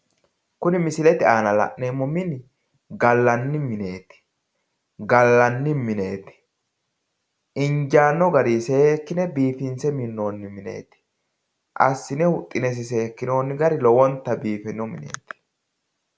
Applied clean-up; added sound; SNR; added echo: none; none; none; none.